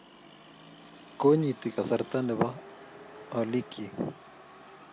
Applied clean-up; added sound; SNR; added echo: none; Motor vehicle (road); 18 dB; none.